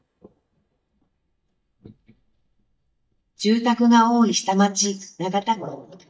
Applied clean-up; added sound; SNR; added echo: neural mask model DeepFilterNet 3.